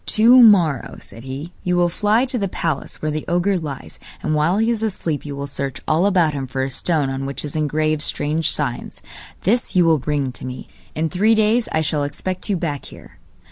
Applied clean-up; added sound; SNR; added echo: none; none; none; none.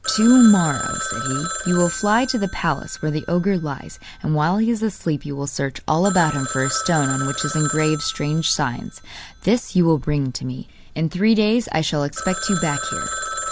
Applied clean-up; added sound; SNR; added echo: none; Telephone; 10 dB; none.